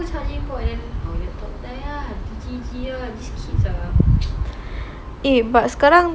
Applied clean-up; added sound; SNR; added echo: none; none; none; none.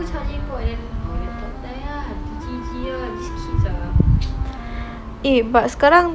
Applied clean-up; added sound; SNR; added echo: none; Wind instrument, woodwind instrument; 16 dB; none.